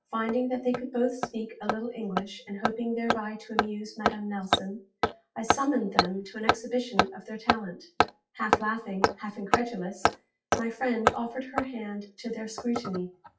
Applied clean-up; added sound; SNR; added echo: classical method WPE with log-MMSE.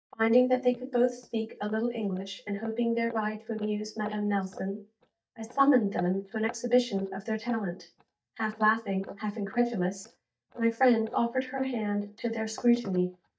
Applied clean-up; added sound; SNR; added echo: neural mask model DeepFilterNet 3.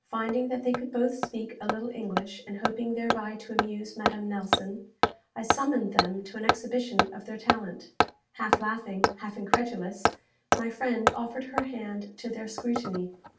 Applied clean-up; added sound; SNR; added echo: none; Hammer; -1 dB; reverberation time 0.3 s.